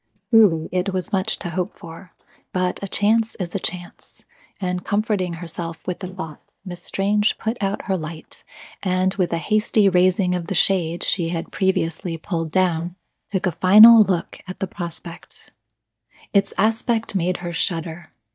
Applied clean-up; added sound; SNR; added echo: neural mask model DeepFilterNet 3.